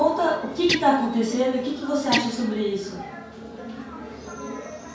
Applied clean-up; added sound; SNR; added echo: none; Guitar; 7 dB; reverberation time 0.5 s.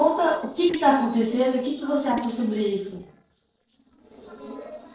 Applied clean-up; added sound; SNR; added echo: neural separator model SepFormer DNS4.